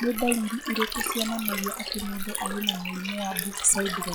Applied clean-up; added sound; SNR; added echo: classical method log-MMSE.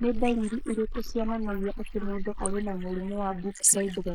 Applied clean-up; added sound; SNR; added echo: neural mask model Resemble Enhance denoiser.